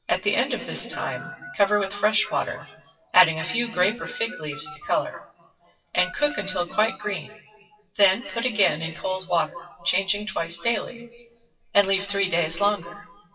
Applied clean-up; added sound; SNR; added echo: classical method WPE with log-MMSE.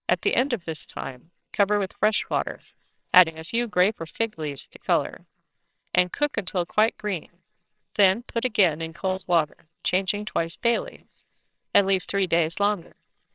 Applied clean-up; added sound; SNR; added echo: neural separator model SepFormer WHAMR!.